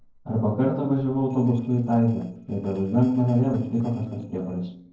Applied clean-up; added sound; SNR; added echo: neural separator model SepFormer DNS4.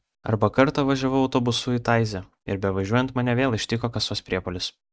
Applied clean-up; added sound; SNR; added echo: none; none; none; none.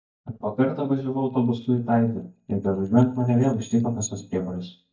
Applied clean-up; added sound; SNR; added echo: neural mask model DeepFilterNet 3.